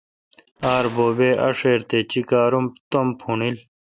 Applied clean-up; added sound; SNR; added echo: none; Gunshot, gunfire; 16 dB; none.